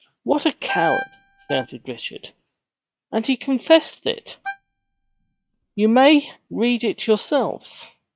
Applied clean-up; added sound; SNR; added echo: neural mask model RNNoise.